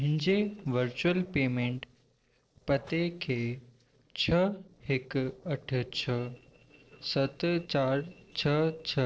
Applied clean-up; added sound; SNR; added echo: neural separator model SepFormer DNS4.